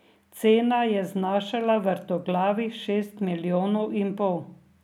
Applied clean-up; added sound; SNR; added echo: none; none; none; none.